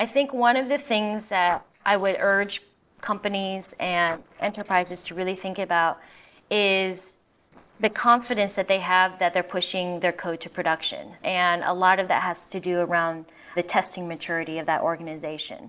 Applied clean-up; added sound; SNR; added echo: neural separator model SepFormer DNS4.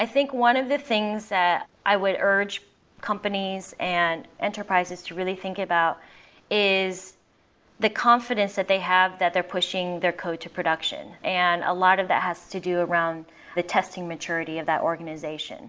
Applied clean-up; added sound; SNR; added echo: none; none; none; none.